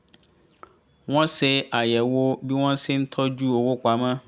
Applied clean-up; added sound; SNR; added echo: none; none; none; none.